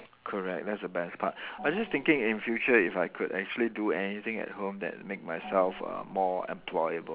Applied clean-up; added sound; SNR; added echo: none; Gong; 17 dB; none.